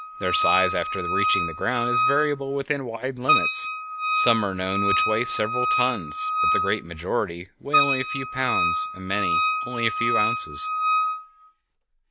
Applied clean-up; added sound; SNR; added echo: none; Wind instrument, woodwind instrument; -1 dB; none.